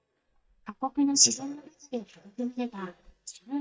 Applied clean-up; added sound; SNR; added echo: neural mask model DeepFilterNet 3.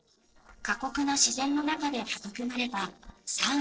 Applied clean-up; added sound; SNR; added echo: neural separator model SepFormer DNS4.